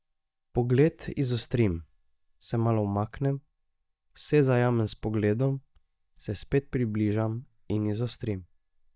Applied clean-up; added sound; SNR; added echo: neural mask model DeepFilterNet 3.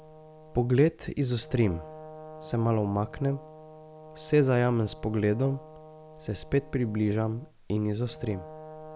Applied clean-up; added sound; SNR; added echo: none; Brass instrument; 18 dB; none.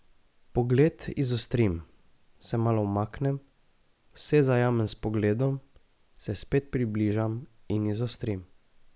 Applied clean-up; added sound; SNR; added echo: none; none; none; none.